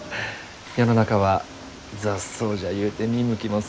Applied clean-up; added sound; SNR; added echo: none; Toilet flush; 18 dB; none.